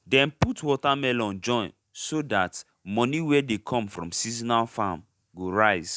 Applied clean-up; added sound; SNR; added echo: none; none; none; none.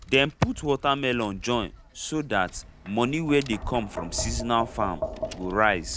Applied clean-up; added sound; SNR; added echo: none; Tap; 11 dB; none.